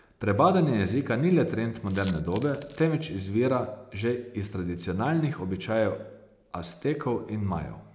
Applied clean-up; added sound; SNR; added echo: none; Coin (dropping); 15 dB; none.